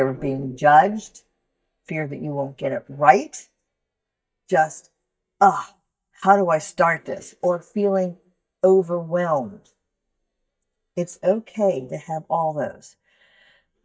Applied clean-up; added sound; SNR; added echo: neural mask model DeepFilterNet 3.